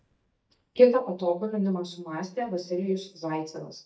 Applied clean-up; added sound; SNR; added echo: neural mask model DeepFilterNet 3.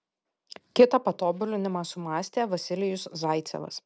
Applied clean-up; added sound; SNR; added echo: none; none; none; none.